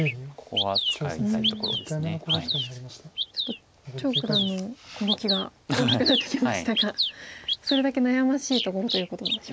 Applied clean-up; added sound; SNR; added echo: none; Bird vocalization, bird call, bird song; 3 dB; none.